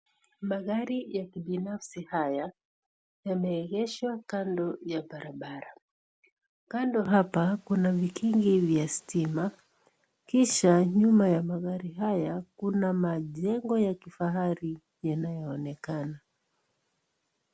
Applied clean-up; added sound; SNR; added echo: none; none; none; none.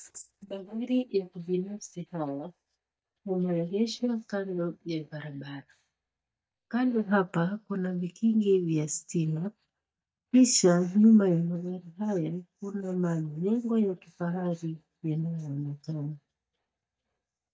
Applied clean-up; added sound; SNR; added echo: neural mask model DeepFilterNet 3.